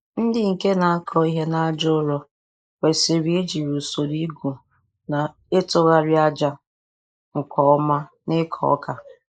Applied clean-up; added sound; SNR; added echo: neural mask model Resemble Enhance denoiser.